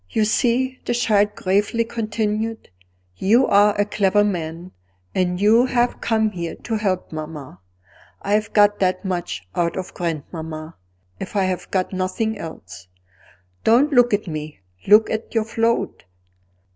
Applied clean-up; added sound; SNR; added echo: none; Sink (filling or washing); 20 dB; none.